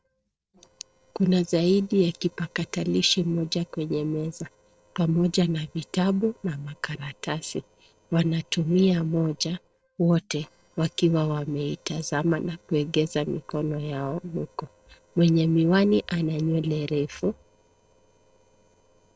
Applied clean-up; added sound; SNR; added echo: neural separator model SepFormer DNS4.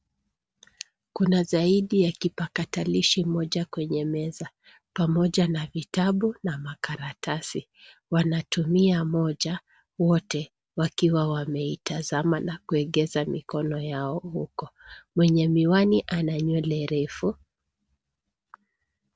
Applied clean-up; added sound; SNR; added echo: none; none; none; none.